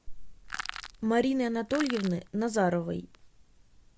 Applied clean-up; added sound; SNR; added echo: none; Crushing; 10 dB; none.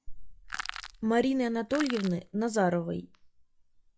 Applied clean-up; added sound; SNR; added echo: classical method log-MMSE.